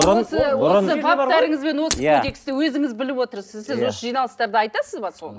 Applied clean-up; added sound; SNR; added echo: none; Shatter; 12 dB; none.